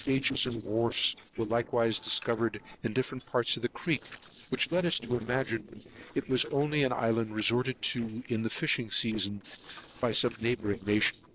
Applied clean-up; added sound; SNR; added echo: neural separator model SepFormer DNS4.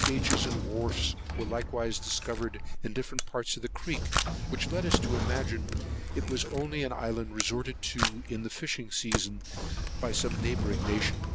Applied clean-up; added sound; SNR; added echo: none; Sliding door / Train + Camera; -2 dB; none.